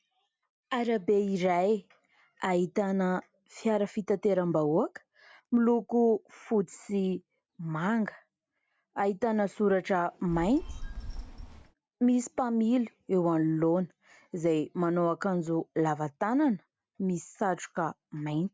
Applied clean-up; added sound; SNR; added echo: none; Telephone; 10 dB; none.